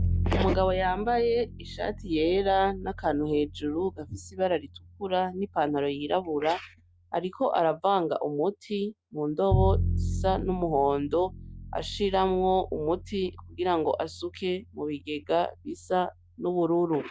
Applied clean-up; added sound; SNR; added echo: none; Bowed string instrument; 7 dB; none.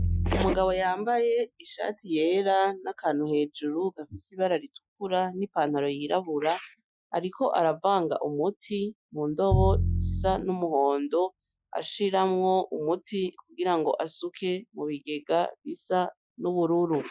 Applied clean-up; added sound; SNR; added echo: classical method Wiener filter.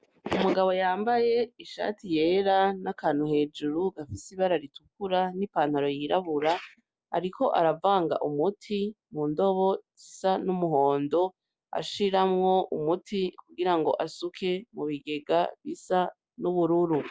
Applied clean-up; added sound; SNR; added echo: none; none; none; none.